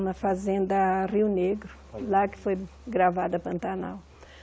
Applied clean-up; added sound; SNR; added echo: none; none; none; none.